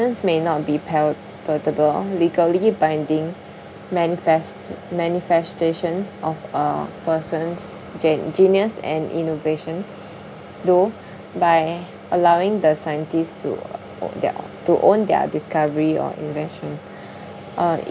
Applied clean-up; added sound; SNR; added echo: none; none; none; none.